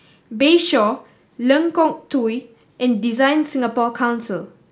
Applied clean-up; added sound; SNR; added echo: none; none; none; none.